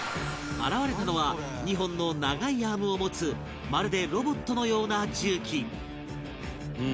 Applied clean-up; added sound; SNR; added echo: none; none; none; none.